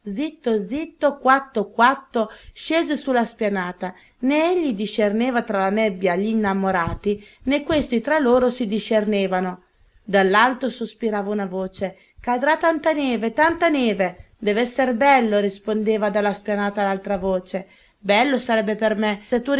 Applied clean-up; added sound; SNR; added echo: none; none; none; none.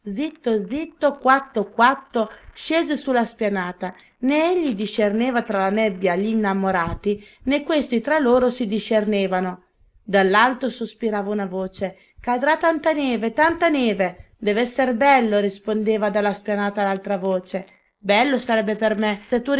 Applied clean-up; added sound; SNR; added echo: neural mask model Resemble Enhance denoiser.